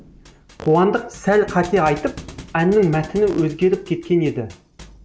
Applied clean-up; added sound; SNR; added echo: none; Fart + Thump, thud; 19 dB; none.